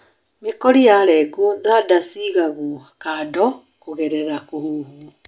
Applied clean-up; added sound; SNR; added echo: none; none; none; none.